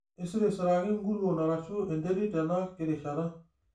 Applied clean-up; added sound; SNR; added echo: none; none; none; reverberation time 0.3 s.